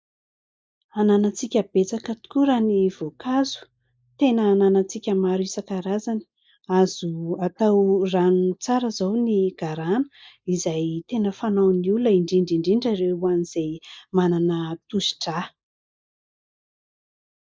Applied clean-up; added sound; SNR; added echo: neural mask model Resemble Enhance denoiser.